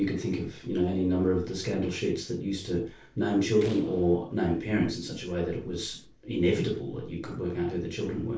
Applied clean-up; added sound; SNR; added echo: neural separator model SepFormer DNS4.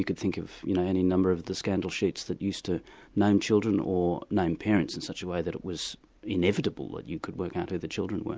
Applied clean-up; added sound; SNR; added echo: none; none; none; none.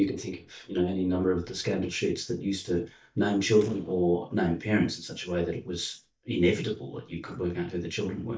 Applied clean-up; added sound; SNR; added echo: neural mask model DeepFilterNet 3.